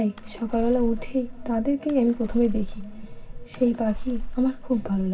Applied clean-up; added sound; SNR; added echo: none; Splash, splatter; 7 dB; reverberation time 0.4 s.